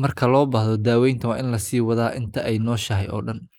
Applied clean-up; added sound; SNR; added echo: neural mask model Resemble Enhance denoiser.